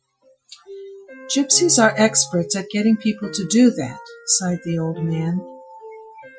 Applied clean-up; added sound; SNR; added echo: classical method Wiener filter.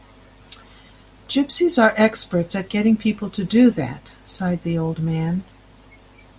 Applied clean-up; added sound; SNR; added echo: none; none; none; none.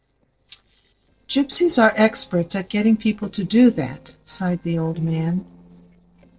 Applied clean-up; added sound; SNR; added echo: neural separator model SepFormer DNS4.